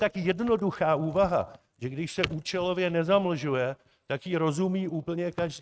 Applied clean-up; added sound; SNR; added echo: neural mask model RNNoise.